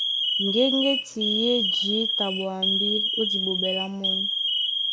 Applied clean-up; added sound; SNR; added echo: none; Alarm; -3 dB; none.